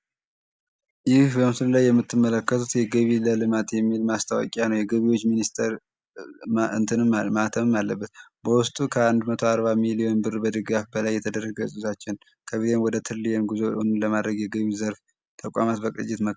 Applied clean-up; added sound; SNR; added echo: none; none; none; none.